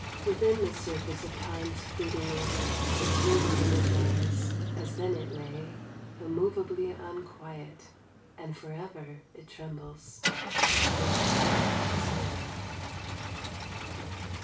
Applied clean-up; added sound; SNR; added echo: none; Car; -5 dB; reverberation time 0.3 s.